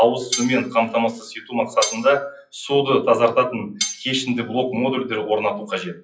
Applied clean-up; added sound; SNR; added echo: classical method WPE with log-MMSE.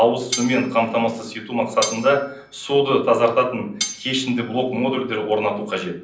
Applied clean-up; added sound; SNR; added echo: none; Cutlery, silverware; 12 dB; reverberation time 0.6 s.